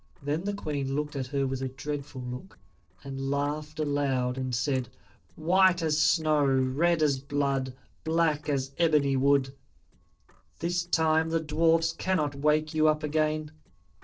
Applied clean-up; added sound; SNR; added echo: neural separator model SepFormer DNS4.